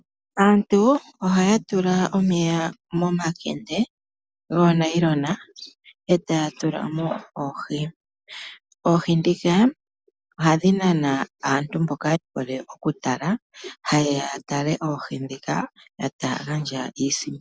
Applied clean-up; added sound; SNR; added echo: none; none; none; none.